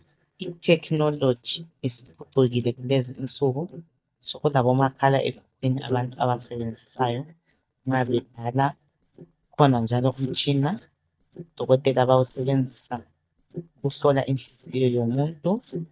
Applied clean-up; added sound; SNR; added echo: neural mask model DeepFilterNet 3.